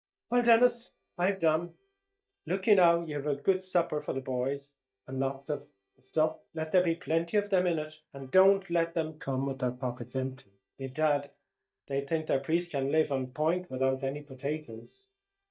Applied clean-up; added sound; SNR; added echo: neural mask model DeepFilterNet 3.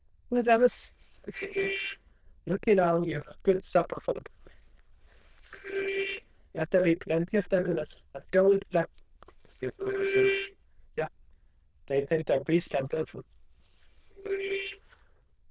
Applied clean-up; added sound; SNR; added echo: neural diffusion model UNIVERSE++.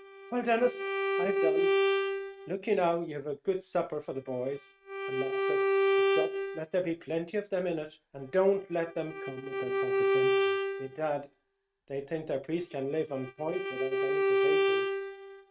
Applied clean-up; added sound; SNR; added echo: neural mask model RNNoise.